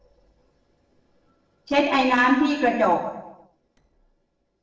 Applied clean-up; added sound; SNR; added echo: neural separator model SepFormer DNS4.